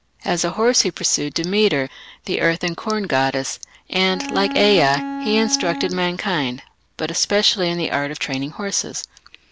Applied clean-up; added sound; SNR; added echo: none; Bowed string instrument; 7 dB; none.